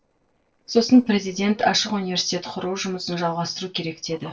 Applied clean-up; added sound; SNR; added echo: neural separator model SepFormer DNS4.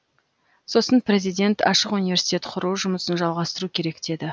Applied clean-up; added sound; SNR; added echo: none; none; none; none.